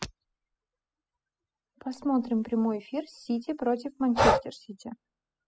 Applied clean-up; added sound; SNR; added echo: classical method spectral subtraction.